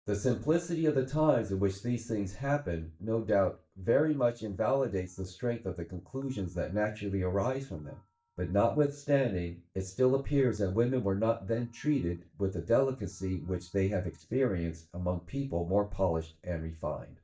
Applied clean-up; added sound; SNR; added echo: neural mask model DeepFilterNet 3.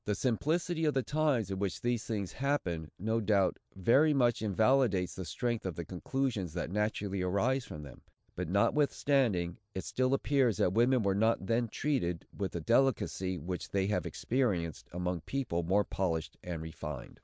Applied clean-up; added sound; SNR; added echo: none; none; none; none.